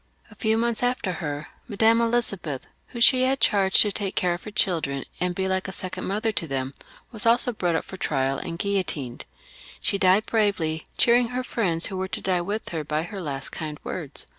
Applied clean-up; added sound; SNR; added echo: none; none; none; none.